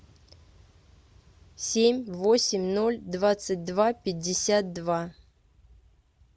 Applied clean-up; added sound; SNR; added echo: none; none; none; none.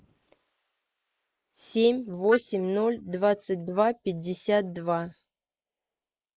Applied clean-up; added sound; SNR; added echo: neural mask model Resemble Enhance denoiser.